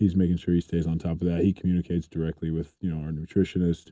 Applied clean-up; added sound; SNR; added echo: none; none; none; none.